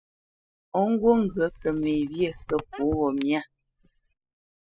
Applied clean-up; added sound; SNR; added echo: classical method spectral subtraction.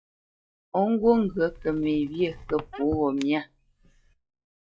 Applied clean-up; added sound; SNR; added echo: classical method log-MMSE.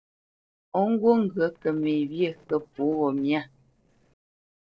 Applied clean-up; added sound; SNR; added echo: neural separator model SepFormer DNS4.